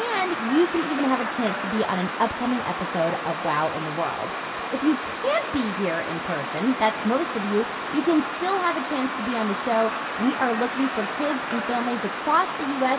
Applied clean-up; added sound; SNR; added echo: none; Cricket; 4 dB; reverberation time 2.0 s.